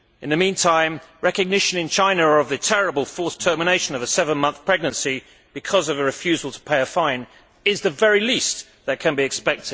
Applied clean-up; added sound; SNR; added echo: none; none; none; none.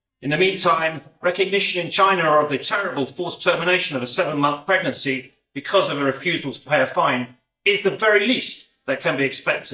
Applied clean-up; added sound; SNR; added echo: neural mask model DeepFilterNet 3.